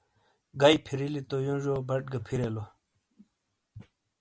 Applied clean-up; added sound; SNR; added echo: none; none; none; none.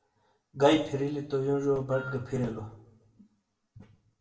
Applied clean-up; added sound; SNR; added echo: none; Wind instrument, woodwind instrument; 14 dB; reverberation time 0.6 s.